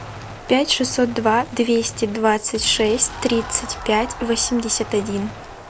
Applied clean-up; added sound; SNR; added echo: none; Crowd + Gunshot, gunfire; 14 dB; none.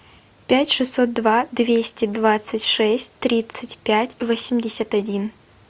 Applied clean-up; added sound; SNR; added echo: none; none; none; none.